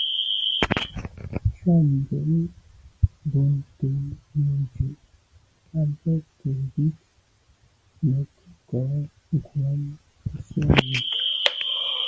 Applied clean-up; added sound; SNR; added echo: none; none; none; none.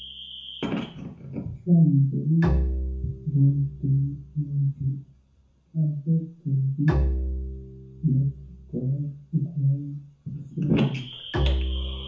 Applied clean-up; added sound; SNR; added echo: none; Bowed string instrument; 6 dB; reverberation time 0.7 s.